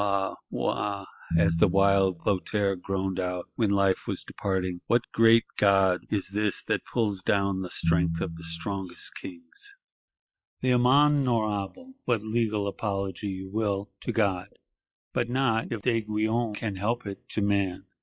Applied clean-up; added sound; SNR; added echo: classical method log-MMSE.